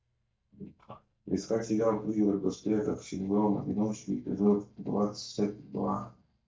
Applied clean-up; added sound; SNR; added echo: neural mask model DeepFilterNet 3.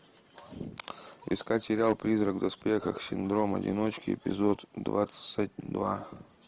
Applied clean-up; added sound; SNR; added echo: none; none; none; none.